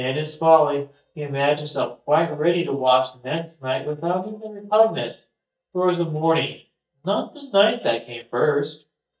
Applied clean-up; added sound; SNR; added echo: neural mask model DeepFilterNet 3.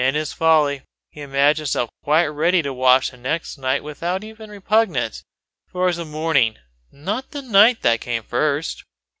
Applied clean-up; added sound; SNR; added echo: none; none; none; none.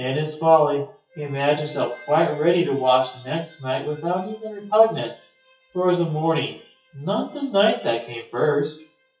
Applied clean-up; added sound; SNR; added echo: classical method WPE with log-MMSE.